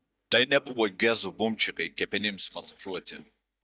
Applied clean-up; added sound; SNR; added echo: neural mask model DeepFilterNet 3.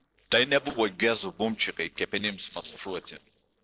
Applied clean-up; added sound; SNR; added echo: neural separator model SepFormer DNS4.